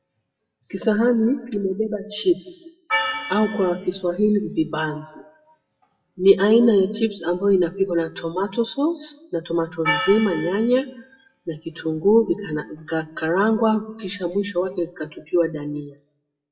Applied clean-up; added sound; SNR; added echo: classical method WPE with log-MMSE.